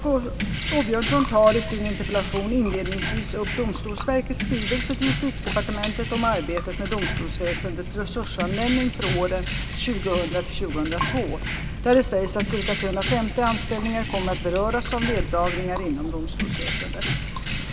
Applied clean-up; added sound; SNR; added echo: none; Keys jangling + Chewing, mastication; 2 dB; none.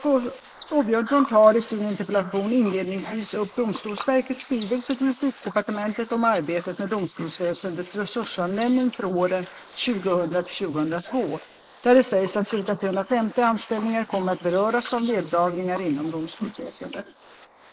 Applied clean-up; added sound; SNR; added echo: neural mask model Resemble Enhance denoiser.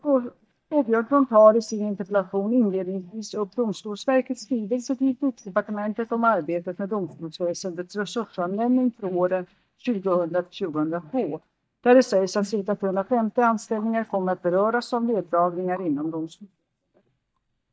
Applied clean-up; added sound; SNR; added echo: neural mask model DeepFilterNet 3.